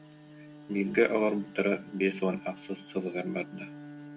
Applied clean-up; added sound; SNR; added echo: none; Bowed string instrument; 17 dB; none.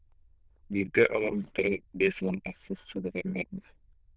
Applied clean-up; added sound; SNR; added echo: neural diffusion model UNIVERSE++.